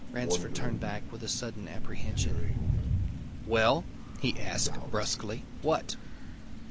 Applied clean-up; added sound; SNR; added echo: none; Crow; -3 dB; none.